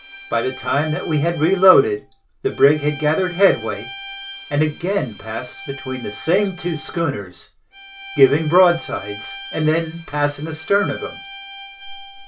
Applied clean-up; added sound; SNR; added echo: none; Bowed string instrument; 16 dB; reverberation time 0.2 s.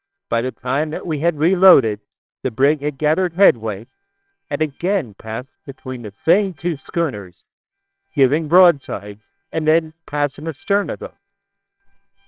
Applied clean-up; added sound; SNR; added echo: neural separator model SepFormer WHAMR!.